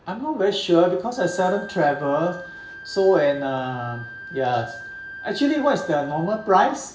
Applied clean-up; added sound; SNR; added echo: none; Wind instrument, woodwind instrument; 17 dB; reverberation time 0.7 s.